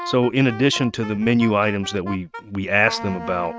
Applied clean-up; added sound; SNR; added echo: neural mask model RNNoise.